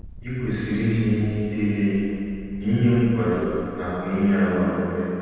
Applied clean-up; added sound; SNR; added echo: none; Engine; 18 dB; reverberation time 2.1 s.